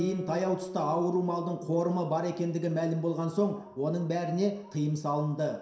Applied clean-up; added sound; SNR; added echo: none; Guitar; 16 dB; reverberation time 0.7 s.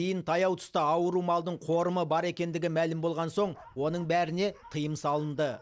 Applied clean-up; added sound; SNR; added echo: none; none; none; none.